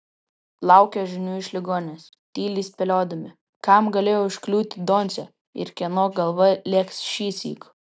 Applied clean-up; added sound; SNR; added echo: none; none; none; none.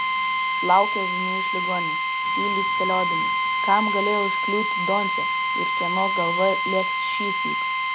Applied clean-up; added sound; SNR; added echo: none; Drill; -4 dB; none.